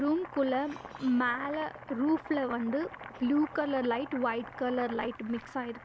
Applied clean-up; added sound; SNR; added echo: none; Boiling; 14 dB; none.